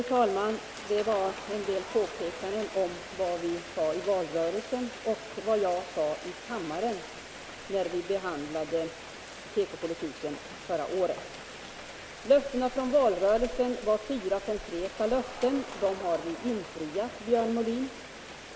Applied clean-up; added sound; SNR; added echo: none; Crowd + Rain; 12 dB; none.